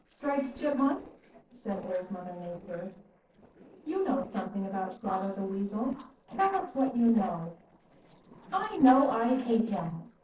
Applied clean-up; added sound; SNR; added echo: neural separator model SepFormer DNS4.